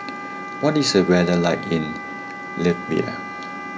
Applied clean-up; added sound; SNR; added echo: none; Wind instrument, woodwind instrument; 10 dB; none.